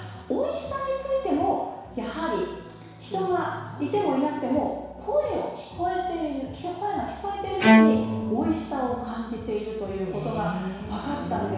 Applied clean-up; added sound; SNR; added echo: none; Bowed string instrument; -4 dB; reverberation time 1.1 s.